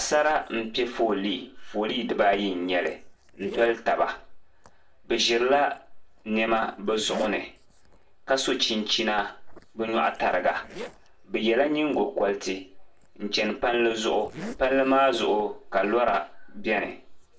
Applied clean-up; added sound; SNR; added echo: neural separator model SepFormer DNS4.